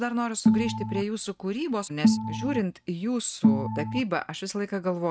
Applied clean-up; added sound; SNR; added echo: neural mask model RNNoise.